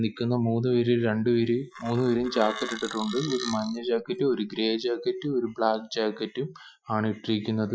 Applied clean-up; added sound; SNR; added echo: classical method Wiener filter.